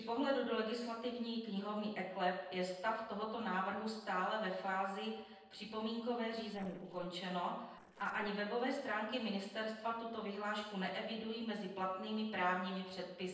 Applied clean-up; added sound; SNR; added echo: neural separator model SepFormer DNS4.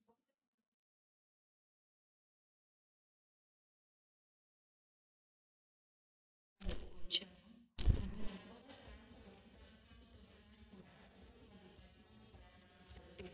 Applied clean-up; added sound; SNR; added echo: neural mask model DeepFilterNet 3.